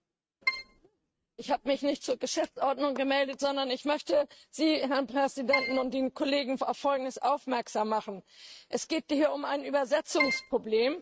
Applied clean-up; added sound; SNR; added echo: neural mask model RNNoise.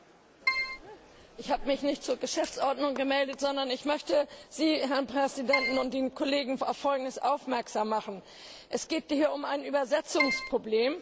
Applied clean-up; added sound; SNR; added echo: none; Keyboard (musical); 0 dB; none.